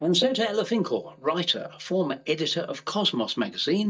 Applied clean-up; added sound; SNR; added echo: neural mask model DeepFilterNet 3.